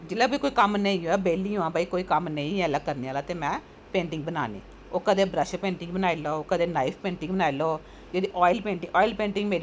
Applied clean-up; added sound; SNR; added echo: none; none; none; none.